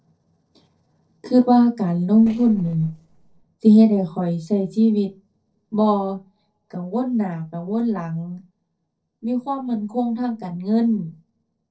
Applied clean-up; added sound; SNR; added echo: neural separator model SepFormer DNS4.